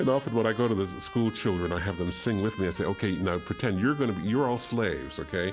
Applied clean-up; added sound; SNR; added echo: none; Trumpet; 18 dB; none.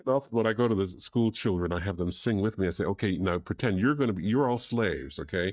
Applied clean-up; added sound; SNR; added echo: neural mask model DeepFilterNet 3.